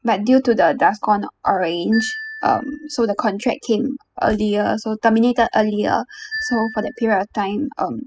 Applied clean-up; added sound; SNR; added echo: classical method spectral subtraction.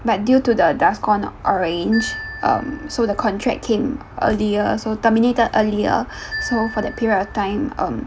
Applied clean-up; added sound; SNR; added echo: none; Marimba, xylophone; 17 dB; none.